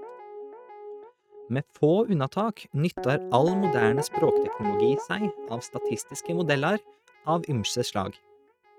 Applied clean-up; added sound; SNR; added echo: neural mask model RNNoise.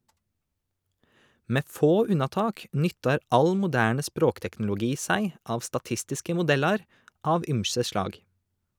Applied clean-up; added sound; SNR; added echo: none; none; none; none.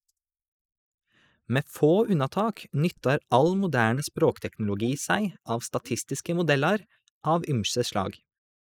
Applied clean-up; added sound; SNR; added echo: neural mask model Resemble Enhance denoiser.